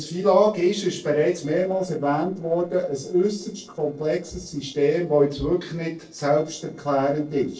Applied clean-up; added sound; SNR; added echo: neural separator model SepFormer DNS4.